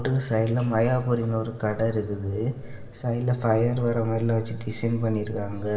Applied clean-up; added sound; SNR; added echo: none; Drip; 15 dB; reverberation time 1.6 s.